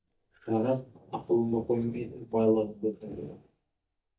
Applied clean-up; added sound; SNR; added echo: neural mask model DeepFilterNet 3.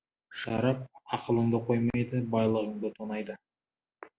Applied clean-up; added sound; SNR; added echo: none; none; none; none.